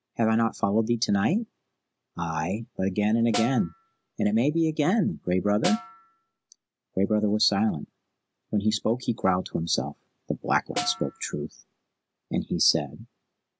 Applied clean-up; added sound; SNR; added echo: none; Snare drum; 9 dB; none.